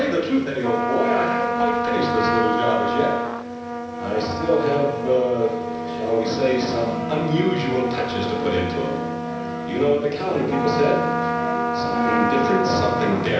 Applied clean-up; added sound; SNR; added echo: none; Trumpet; 2 dB; reverberation time 0.9 s.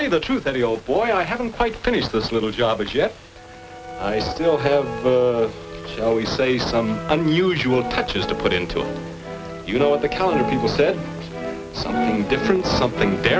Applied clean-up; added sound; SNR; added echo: none; none; none; none.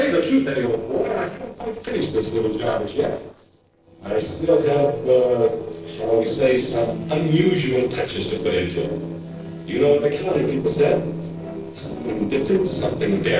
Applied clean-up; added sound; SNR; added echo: neural separator model SepFormer DNS4.